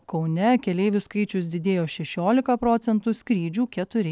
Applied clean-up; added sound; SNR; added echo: none; none; none; none.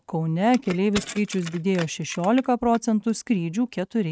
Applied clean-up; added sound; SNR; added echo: neural mask model RNNoise.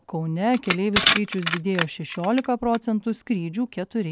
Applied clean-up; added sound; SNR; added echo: none; Crushing; 1 dB; none.